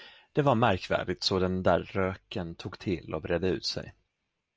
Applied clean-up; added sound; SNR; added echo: none; none; none; none.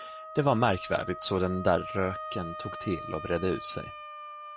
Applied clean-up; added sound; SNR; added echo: none; Wind instrument, woodwind instrument; 10 dB; none.